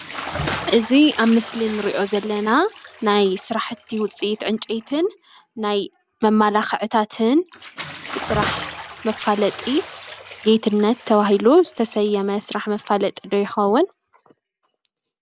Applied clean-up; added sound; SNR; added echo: none; Bathtub (filling or washing) / Splash, splatter; 14 dB; none.